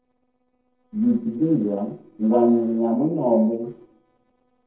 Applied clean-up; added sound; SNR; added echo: neural separator model SepFormer DNS4.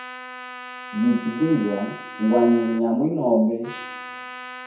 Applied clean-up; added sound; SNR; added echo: none; Trumpet; 14 dB; reverberation time 0.6 s.